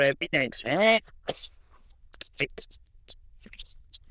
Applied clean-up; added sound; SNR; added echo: neural diffusion model UNIVERSE++.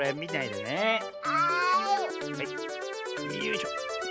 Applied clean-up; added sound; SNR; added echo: none; none; none; none.